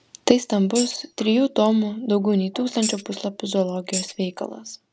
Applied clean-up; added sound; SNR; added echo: none; Tambourine; 10 dB; none.